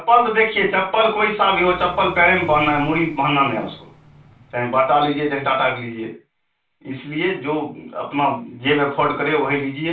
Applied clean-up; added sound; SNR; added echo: none; Vehicle; 19 dB; reverberation time 0.3 s.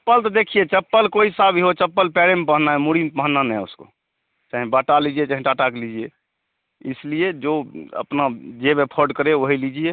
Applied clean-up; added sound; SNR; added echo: none; none; none; none.